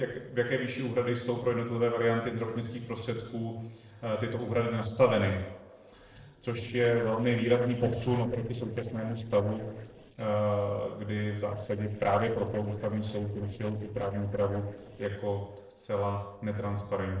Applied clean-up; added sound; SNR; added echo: neural separator model SepFormer DNS4.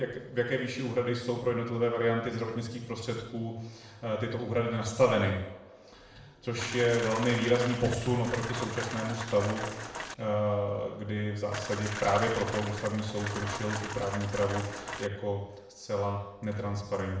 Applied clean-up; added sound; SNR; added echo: none; Rain; 8 dB; reverberation time 0.7 s.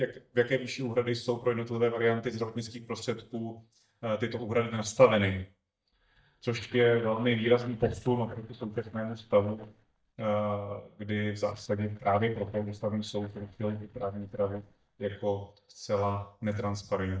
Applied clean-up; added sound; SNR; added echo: neural mask model DeepFilterNet 3.